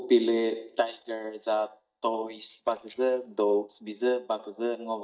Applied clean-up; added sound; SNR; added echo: neural mask model DeepFilterNet 3.